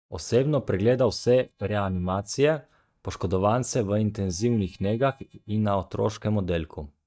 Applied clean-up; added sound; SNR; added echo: neural mask model DeepFilterNet 3.